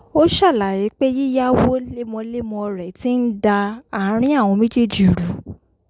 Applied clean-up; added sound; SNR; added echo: none; none; none; none.